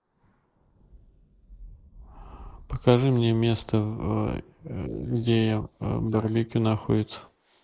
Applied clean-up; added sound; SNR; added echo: neural mask model Resemble Enhance denoiser.